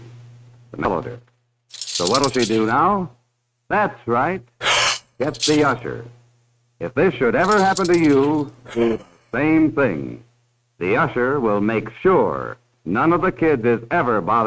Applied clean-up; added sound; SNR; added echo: neural mask model RNNoise.